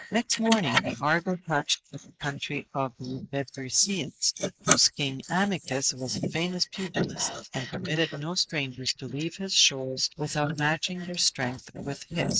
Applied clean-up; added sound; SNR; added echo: neural mask model Resemble Enhance denoiser.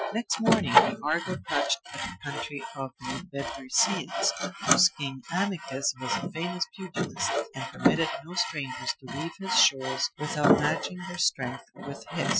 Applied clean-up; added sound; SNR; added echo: classical method Wiener filter.